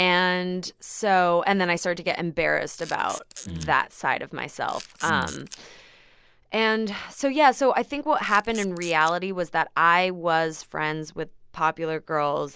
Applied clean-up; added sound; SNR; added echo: none; Camera; 18 dB; none.